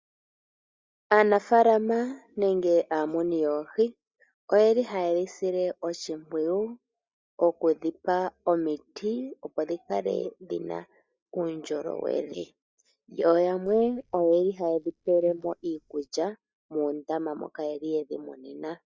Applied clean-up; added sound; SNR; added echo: neural mask model DeepFilterNet 3.